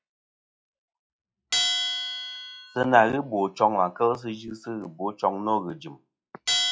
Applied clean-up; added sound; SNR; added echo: classical method log-MMSE.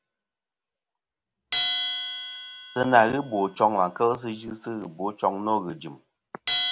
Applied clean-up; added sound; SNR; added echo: none; Bell; 6 dB; none.